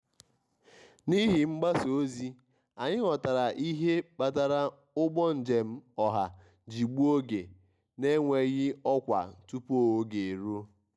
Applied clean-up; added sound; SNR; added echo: none; none; none; none.